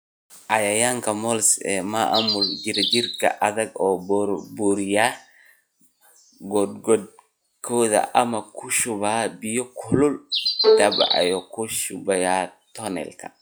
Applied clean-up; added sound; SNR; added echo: classical method log-MMSE.